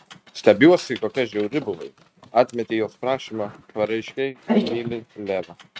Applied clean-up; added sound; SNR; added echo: neural mask model RNNoise.